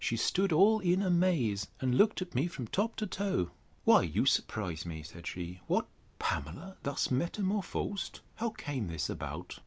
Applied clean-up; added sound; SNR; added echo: none; none; none; none.